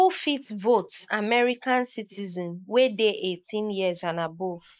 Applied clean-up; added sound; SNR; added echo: neural mask model Resemble Enhance denoiser.